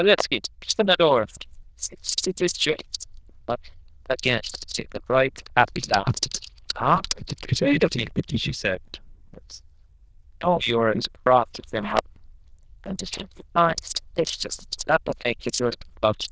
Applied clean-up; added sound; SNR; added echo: neural diffusion model UNIVERSE++.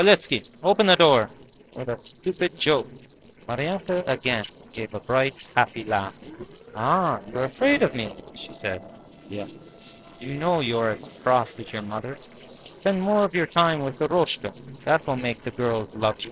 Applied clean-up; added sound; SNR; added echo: neural separator model SepFormer DNS4.